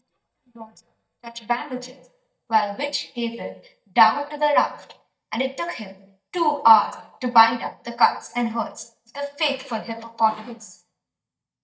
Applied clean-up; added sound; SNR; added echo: neural mask model DeepFilterNet 3.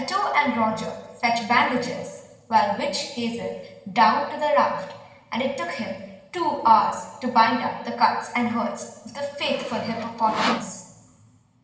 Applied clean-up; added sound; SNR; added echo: none; Sawing; 7 dB; reverberation time 1.1 s.